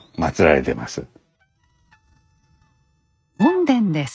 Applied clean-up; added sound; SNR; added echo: neural mask model RNNoise.